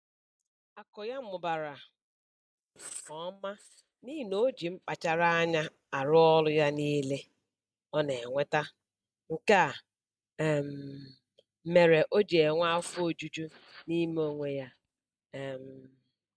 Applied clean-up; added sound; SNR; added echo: neural mask model DeepFilterNet 3.